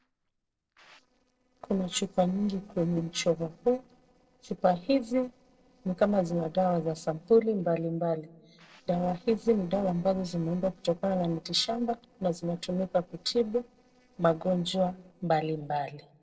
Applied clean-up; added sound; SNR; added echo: neural separator model SepFormer DNS4.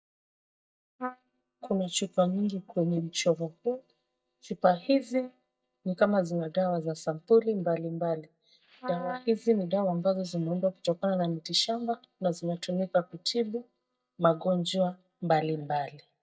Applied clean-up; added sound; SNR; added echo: neural mask model DeepFilterNet 3.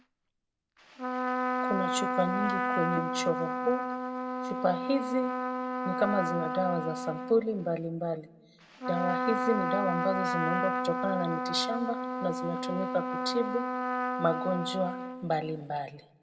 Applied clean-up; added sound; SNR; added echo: none; Trumpet; 0 dB; reverberation time 0.7 s.